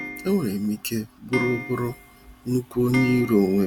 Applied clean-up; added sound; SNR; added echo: none; Clock; 12 dB; none.